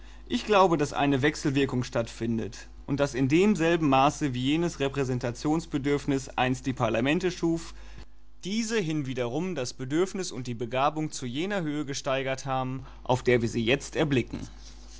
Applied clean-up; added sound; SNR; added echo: none; none; none; none.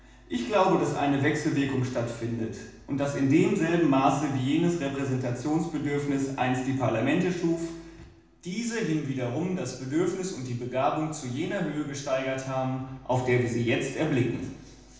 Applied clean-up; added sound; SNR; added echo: none; none; none; reverberation time 0.9 s.